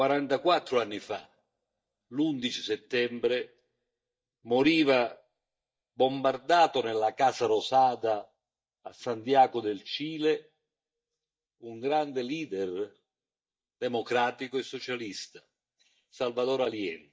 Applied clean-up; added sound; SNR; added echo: neural mask model DeepFilterNet 3.